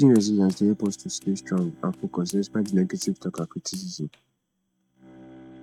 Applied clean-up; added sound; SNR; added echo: neural mask model RNNoise.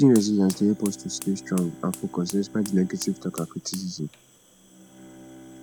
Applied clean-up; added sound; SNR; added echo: none; Fire + Bowed string instrument; 17 dB; none.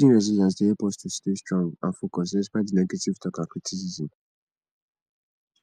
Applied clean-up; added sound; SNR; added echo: none; none; none; none.